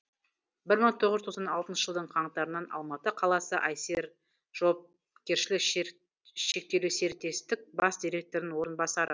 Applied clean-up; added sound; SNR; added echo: none; none; none; none.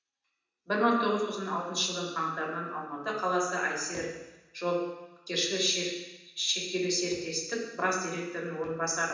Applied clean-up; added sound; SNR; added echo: none; none; none; reverberation time 1.1 s.